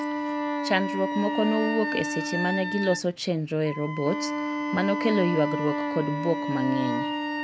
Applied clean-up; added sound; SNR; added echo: none; Wind instrument, woodwind instrument + Wind instrument, woodwind instrument; 2 dB; none.